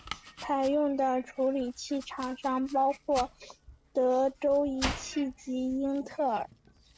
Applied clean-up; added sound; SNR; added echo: none; Domestic sounds, home sounds; 14 dB; none.